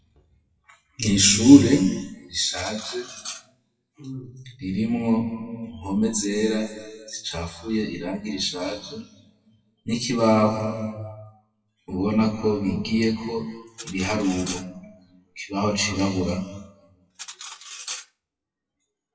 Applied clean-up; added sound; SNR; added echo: classical method WPE with log-MMSE.